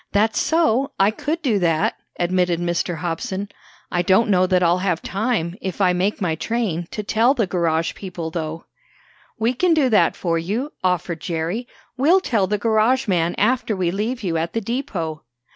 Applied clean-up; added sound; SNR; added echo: none; none; none; none.